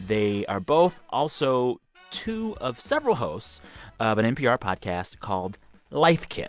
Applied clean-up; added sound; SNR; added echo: none; none; none; none.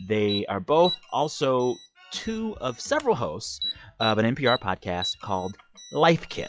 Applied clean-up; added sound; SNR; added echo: classical method log-MMSE.